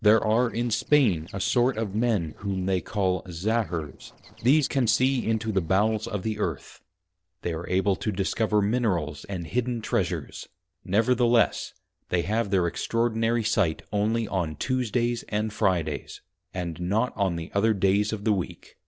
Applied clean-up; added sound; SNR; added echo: neural separator model SepFormer DNS4.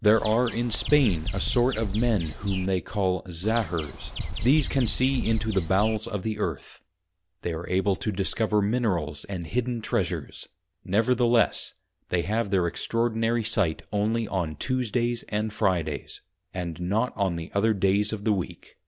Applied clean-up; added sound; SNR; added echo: none; Bird vocalization, bird call, bird song; 5 dB; none.